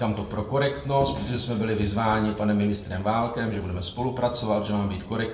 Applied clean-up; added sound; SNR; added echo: none; Thunder / Rain; 15 dB; reverberation time 0.6 s.